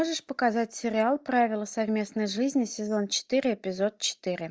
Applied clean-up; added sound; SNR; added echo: neural mask model DeepFilterNet 3.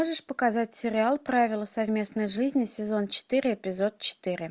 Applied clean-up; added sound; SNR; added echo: none; none; none; none.